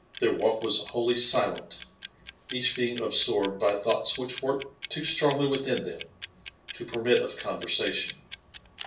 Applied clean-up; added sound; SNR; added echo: none; Clock; 14 dB; reverberation time 0.4 s.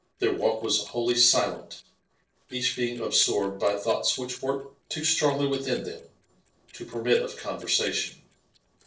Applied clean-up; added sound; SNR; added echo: neural separator model SepFormer DNS4.